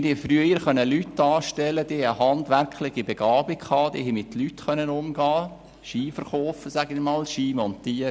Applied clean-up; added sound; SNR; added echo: none; none; none; none.